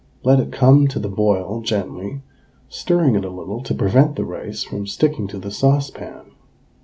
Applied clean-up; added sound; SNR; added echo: none; none; none; none.